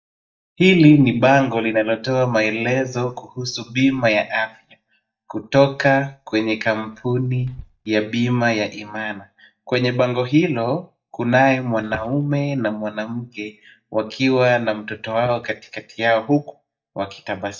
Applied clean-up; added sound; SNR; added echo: neural mask model DeepFilterNet 3.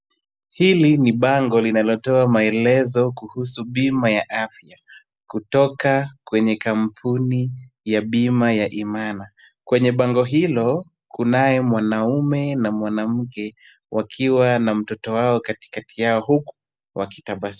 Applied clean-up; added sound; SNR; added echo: none; none; none; none.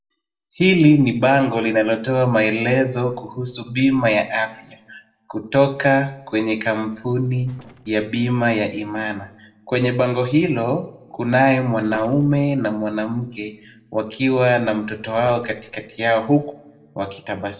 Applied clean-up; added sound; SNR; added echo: neural separator model SepFormer DNS4.